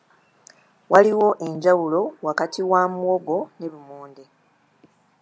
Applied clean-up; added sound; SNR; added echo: none; none; none; none.